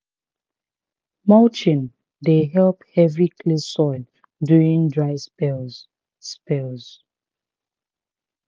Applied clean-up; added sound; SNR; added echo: none; none; none; none.